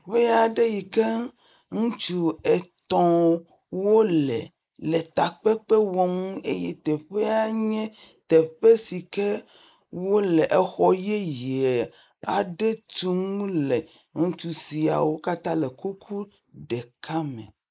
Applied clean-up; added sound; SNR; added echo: neural mask model Resemble Enhance denoiser.